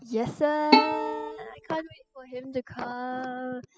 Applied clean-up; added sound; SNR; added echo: classical method spectral subtraction.